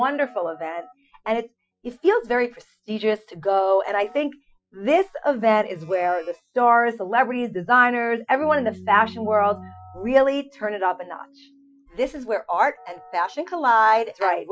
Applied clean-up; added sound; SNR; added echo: classical method Wiener filter.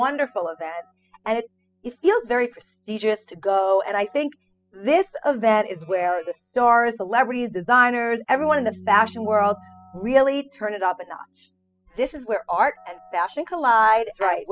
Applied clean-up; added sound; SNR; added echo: classical method spectral subtraction.